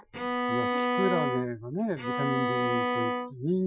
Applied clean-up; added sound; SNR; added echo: classical method Wiener filter.